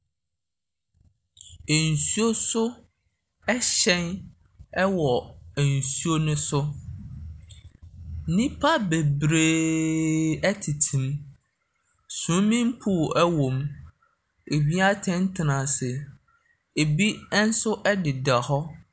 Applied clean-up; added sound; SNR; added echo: none; none; none; none.